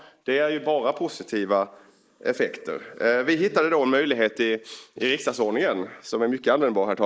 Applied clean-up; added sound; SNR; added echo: neural mask model Resemble Enhance denoiser.